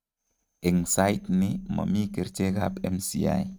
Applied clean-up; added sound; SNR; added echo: neural mask model RNNoise.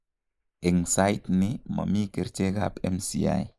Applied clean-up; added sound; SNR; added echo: neural mask model Resemble Enhance denoiser.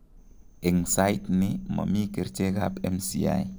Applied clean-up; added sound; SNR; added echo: none; Thunder / Rain; 19 dB; none.